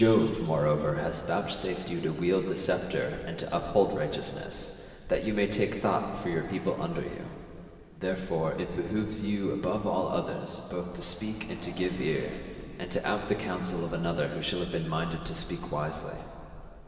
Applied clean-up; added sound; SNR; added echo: none; Bus; 17 dB; reverberation time 2.7 s.